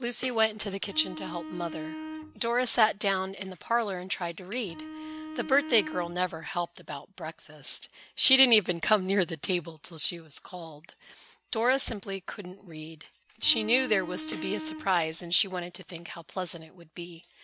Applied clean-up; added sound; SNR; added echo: none; Tambourine + Bowed string instrument; 9 dB; none.